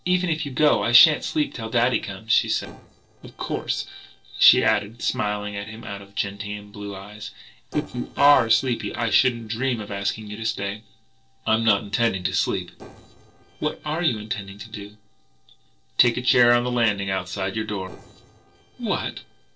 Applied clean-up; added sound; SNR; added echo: neural separator model SepFormer DNS4.